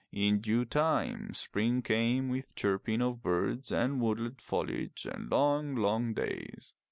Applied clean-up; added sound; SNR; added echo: none; none; none; none.